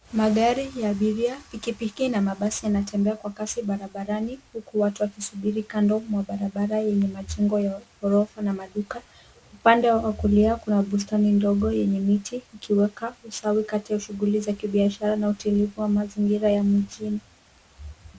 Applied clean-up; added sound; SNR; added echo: none; none; none; none.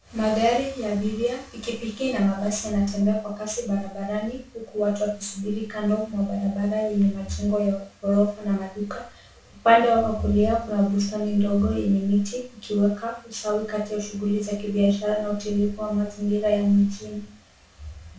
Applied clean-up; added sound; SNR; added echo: none; none; none; reverberation time 0.3 s.